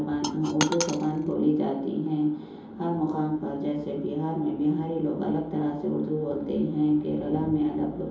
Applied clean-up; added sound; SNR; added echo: none; Coin (dropping); 6 dB; reverberation time 2.8 s.